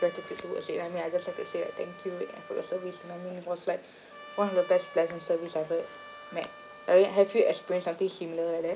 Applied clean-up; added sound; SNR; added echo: none; Trumpet; 19 dB; none.